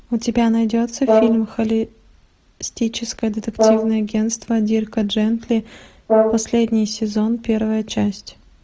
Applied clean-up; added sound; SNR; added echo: none; Brass instrument; 3 dB; none.